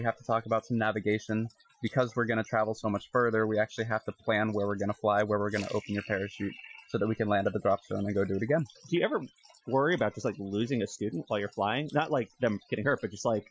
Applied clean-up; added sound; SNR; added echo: classical method Wiener filter.